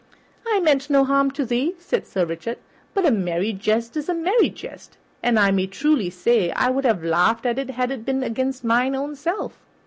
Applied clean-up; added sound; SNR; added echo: none; none; none; none.